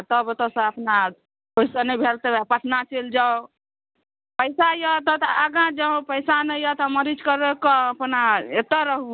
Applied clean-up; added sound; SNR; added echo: none; none; none; none.